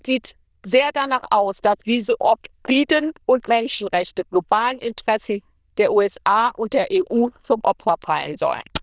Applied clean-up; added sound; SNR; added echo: neural diffusion model UNIVERSE++.